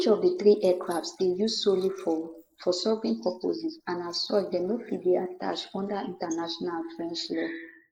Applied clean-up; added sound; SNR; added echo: neural mask model Resemble Enhance denoiser.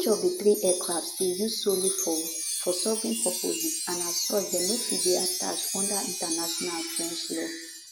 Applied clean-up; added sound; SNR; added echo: none; Wind chime; 2 dB; none.